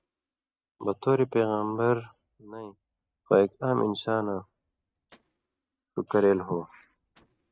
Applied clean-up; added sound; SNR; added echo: neural mask model RNNoise.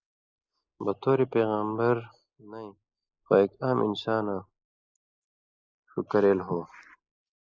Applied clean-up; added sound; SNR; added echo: neural mask model Resemble Enhance denoiser.